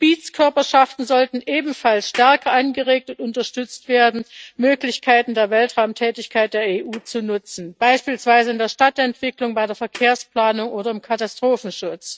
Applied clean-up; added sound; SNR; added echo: neural mask model RNNoise.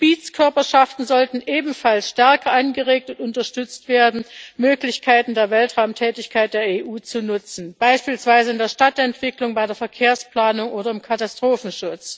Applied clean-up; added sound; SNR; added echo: none; none; none; none.